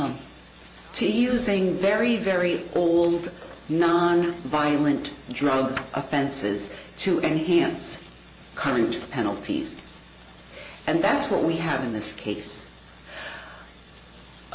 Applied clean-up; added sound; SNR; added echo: none; none; none; none.